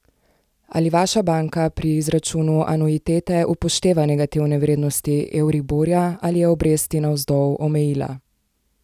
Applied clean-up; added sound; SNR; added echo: none; none; none; none.